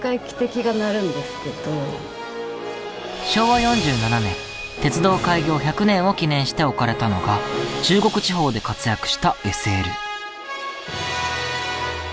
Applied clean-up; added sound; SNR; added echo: none; none; none; none.